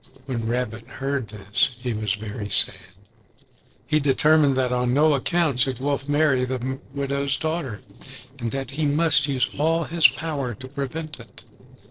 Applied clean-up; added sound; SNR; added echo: neural separator model SepFormer DNS4.